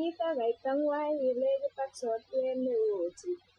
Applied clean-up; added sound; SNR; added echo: classical method Wiener filter.